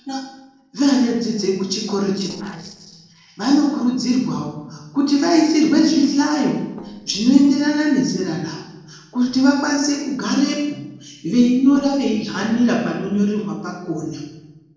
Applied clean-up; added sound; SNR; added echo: neural separator model SepFormer DNS4.